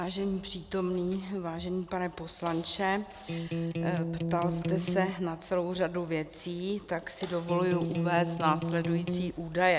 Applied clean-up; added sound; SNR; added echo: none; Electric guitar; 0 dB; none.